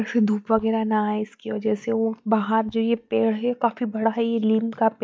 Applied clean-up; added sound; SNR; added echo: neural mask model DeepFilterNet 3.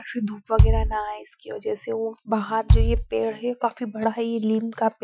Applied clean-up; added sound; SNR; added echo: classical method Wiener filter.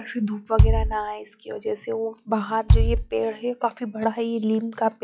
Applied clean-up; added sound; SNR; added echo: classical method log-MMSE.